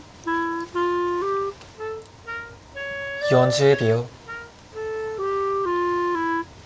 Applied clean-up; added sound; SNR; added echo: none; Wind instrument, woodwind instrument; -1 dB; none.